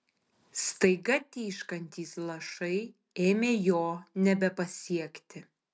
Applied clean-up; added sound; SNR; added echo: none; none; none; none.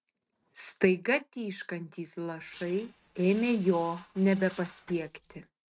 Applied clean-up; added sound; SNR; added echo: neural mask model RNNoise.